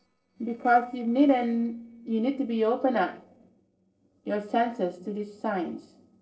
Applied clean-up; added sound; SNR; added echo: neural separator model SepFormer DNS4.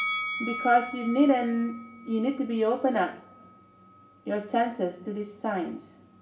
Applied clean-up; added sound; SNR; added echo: none; Bell; 11 dB; reverberation time 0.7 s.